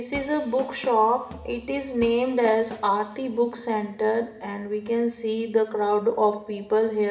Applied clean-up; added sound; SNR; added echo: none; Drum kit; 19 dB; reverberation time 0.8 s.